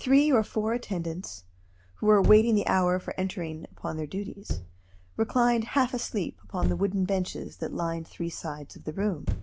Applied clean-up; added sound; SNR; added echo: none; Thump, thud; 10 dB; none.